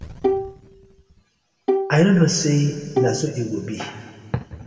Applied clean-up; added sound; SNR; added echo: none; Bowed string instrument; 4 dB; reverberation time 2.0 s.